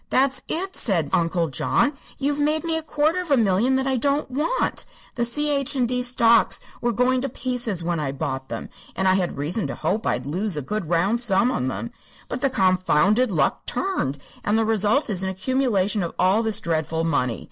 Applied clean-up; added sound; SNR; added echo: none; none; none; none.